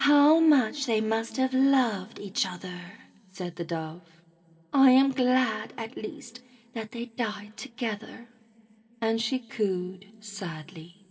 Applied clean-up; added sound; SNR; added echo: none; none; none; reverberation time 1.9 s.